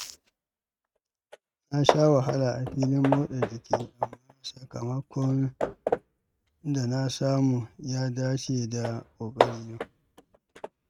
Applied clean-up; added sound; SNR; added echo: neural mask model RNNoise.